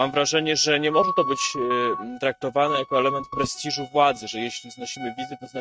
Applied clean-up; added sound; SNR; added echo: neural mask model RNNoise.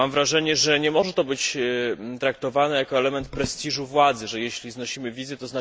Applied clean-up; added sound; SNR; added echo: none; none; none; none.